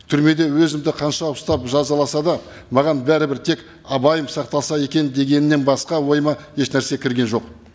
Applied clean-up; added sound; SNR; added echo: none; none; none; none.